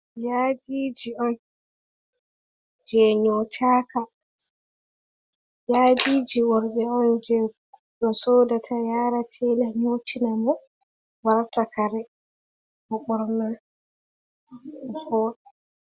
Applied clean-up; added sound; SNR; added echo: none; none; none; none.